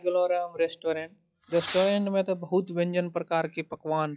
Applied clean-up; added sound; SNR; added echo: classical method log-MMSE.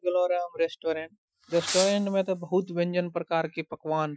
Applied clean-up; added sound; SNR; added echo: classical method Wiener filter.